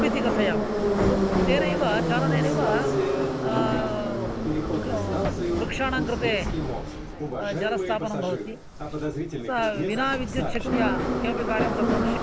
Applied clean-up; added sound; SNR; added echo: none; Subway, metro, underground; -4 dB; none.